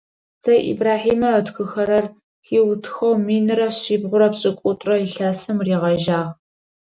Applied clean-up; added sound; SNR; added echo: none; none; none; none.